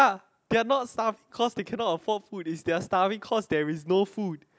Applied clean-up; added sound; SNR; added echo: none; none; none; none.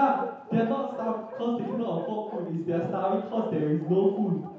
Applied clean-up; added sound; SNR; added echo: none; Bark; 13 dB; reverberation time 0.9 s.